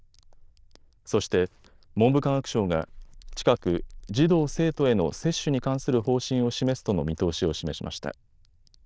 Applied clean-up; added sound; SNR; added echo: neural diffusion model UNIVERSE++.